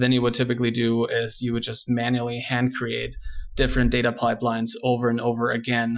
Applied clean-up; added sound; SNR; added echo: classical method Wiener filter.